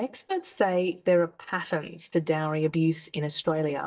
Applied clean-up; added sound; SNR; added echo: neural mask model DeepFilterNet 3.